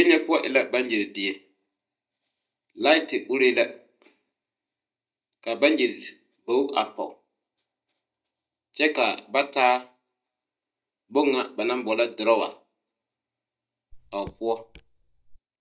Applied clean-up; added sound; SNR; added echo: neural mask model DeepFilterNet 3.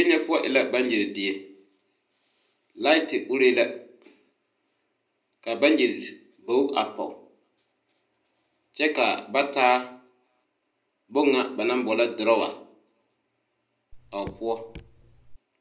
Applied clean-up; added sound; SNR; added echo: none; Raindrop / Drip; 18 dB; reverberation time 0.5 s.